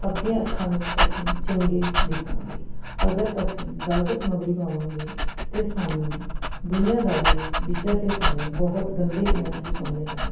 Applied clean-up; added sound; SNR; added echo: none; Dog; -2 dB; reverberation time 0.9 s.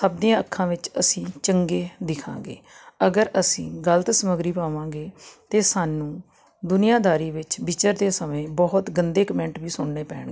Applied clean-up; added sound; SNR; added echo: none; none; none; none.